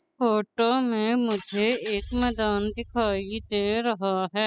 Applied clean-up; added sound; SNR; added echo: classical method spectral subtraction.